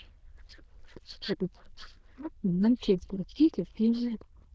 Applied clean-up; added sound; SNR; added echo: neural diffusion model UNIVERSE++.